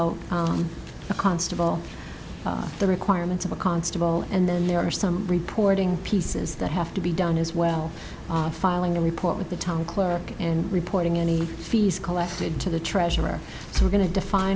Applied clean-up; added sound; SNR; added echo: none; none; none; none.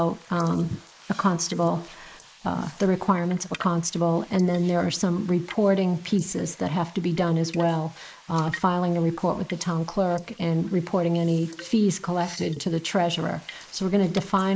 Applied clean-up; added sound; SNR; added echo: neural mask model Resemble Enhance denoiser.